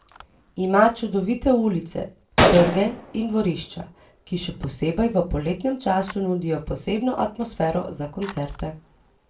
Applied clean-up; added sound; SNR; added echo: none; Gunshot, gunfire; 7 dB; reverberation time 0.2 s.